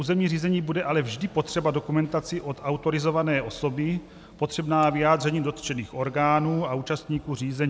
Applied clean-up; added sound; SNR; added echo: none; none; none; none.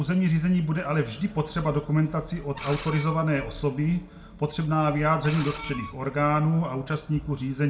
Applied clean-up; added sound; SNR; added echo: none; Screech; 13 dB; reverberation time 0.4 s.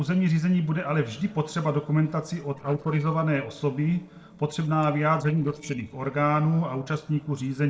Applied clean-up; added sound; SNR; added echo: neural separator model SepFormer DNS4.